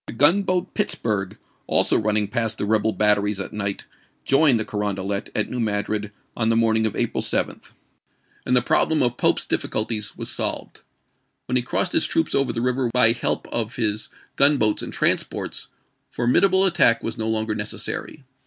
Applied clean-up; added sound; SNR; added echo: none; none; none; none.